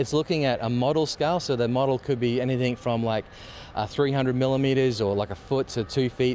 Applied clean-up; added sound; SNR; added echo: none; none; none; none.